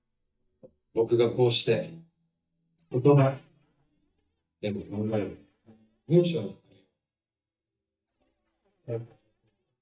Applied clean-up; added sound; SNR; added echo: neural mask model DeepFilterNet 3.